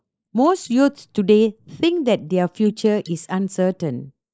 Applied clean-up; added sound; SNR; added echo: neural mask model Resemble Enhance denoiser.